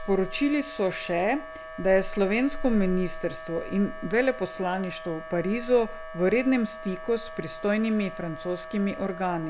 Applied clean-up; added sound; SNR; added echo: none; Wind instrument, woodwind instrument; 14 dB; none.